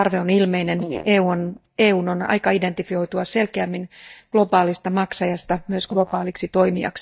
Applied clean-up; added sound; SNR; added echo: neural mask model DeepFilterNet 3.